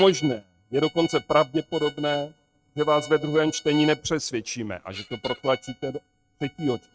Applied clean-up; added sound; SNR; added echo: neural mask model RNNoise.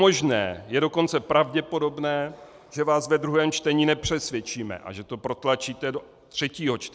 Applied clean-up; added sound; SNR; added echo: none; none; none; none.